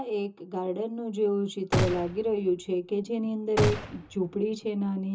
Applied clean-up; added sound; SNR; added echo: none; Gunshot, gunfire; 3 dB; reverberation time 0.2 s.